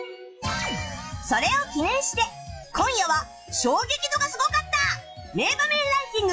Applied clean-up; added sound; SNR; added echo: classical method log-MMSE.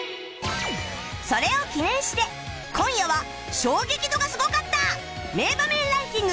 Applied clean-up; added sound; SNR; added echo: none; Wind instrument, woodwind instrument; 16 dB; none.